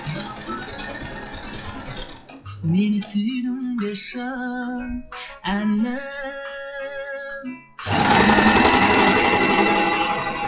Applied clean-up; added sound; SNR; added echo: classical method WPE with log-MMSE.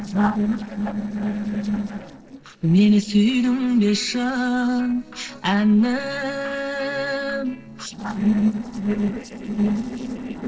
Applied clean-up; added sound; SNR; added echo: neural separator model SepFormer DNS4.